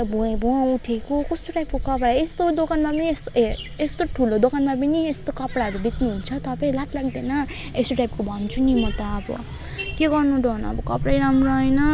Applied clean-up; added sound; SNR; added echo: none; none; none; none.